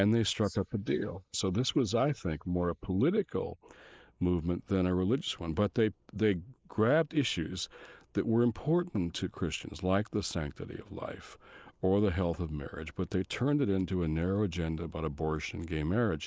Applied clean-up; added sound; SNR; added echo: neural mask model Resemble Enhance denoiser.